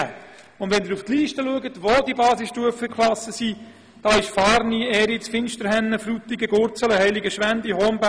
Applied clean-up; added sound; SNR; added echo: none; none; none; none.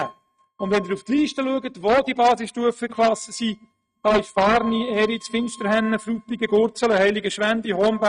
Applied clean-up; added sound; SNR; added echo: neural mask model RNNoise.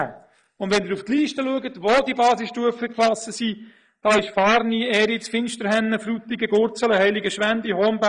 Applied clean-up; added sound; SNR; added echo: neural mask model Resemble Enhance denoiser.